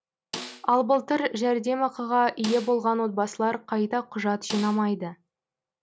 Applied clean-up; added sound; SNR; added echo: none; Snare drum; 15 dB; none.